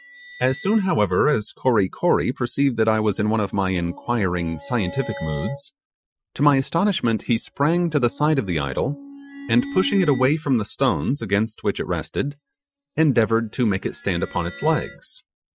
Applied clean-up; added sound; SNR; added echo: classical method Wiener filter.